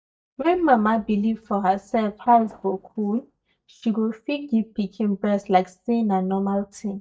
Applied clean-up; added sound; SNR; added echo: neural mask model DeepFilterNet 3.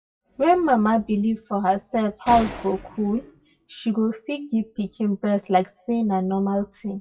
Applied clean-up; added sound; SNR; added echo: classical method WPE with log-MMSE.